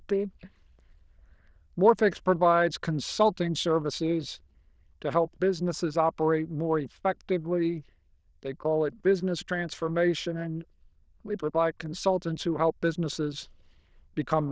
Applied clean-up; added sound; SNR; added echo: neural diffusion model UNIVERSE++.